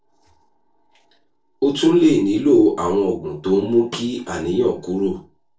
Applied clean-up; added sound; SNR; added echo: neural separator model SepFormer DNS4.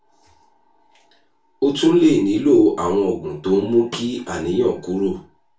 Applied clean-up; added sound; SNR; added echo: none; Snare drum; 20 dB; reverberation time 0.2 s.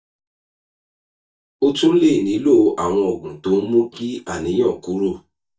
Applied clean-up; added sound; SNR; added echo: neural mask model DeepFilterNet 3.